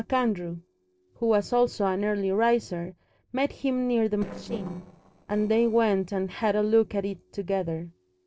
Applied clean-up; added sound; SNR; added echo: neural separator model SepFormer DNS4.